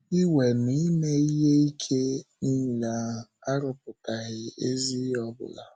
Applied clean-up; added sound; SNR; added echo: none; none; none; none.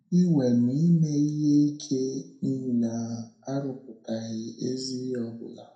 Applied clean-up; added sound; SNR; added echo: none; none; none; reverberation time 0.4 s.